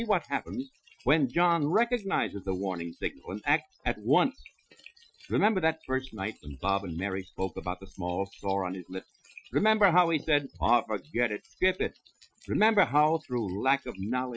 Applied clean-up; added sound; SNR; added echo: classical method Wiener filter.